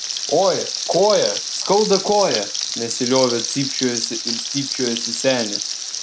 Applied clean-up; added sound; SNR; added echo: none; Frying (food); 4 dB; none.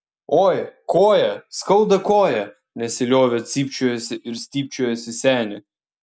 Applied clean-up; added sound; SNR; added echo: none; none; none; none.